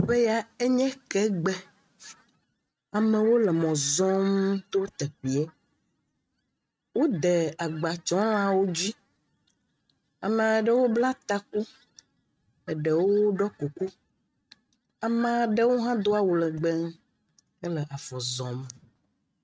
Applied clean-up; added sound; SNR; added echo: neural mask model RNNoise.